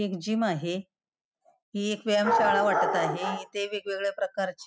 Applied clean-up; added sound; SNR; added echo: none; none; none; none.